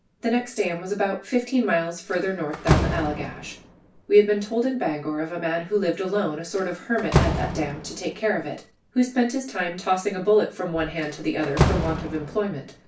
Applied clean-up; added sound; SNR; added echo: none; Slam; 5 dB; reverberation time 0.3 s.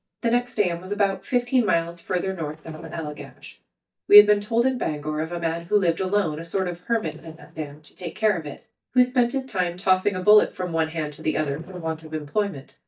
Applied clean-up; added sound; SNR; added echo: neural mask model DeepFilterNet 3.